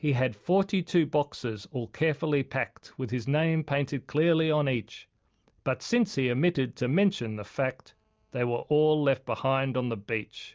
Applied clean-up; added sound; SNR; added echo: none; none; none; none.